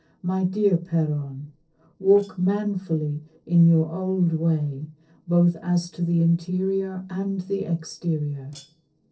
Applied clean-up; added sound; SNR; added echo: neural separator model SepFormer DNS4.